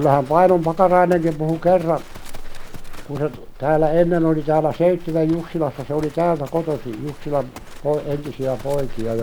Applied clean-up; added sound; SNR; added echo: none; Livestock, farm animals, working animals; 12 dB; none.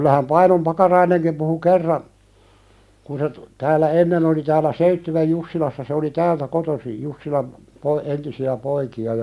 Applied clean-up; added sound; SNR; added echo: none; none; none; none.